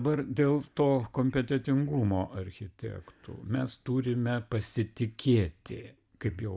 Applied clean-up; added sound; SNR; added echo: none; none; none; none.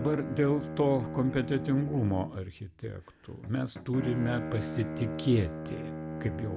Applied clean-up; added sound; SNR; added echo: none; Bowed string instrument; 7 dB; none.